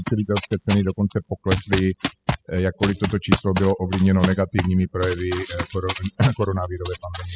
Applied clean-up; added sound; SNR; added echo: classical method spectral subtraction.